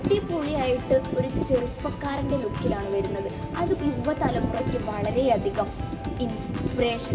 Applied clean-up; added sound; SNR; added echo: none; Organ; 11 dB; reverberation time 1.4 s.